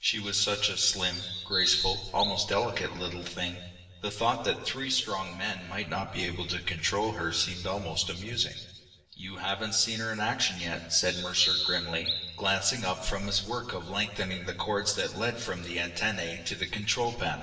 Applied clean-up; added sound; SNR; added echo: none; Bird vocalization, bird call, bird song; 1 dB; reverberation time 1.4 s.